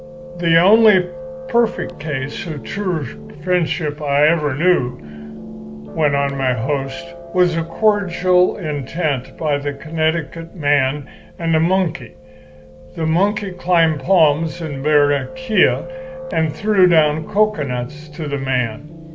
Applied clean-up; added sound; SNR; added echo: none; Piano; 15 dB; none.